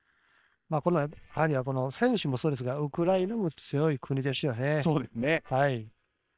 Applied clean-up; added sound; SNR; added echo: neural separator model SepFormer WHAM!.